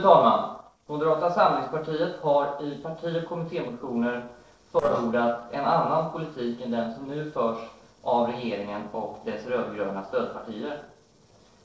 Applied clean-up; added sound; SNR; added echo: neural separator model SepFormer DNS4.